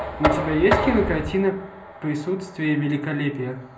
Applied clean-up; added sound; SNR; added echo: none; Knock; 4 dB; reverberation time 0.5 s.